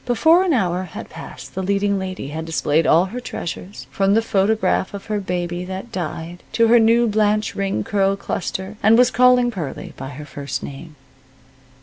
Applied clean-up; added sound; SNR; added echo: none; none; none; none.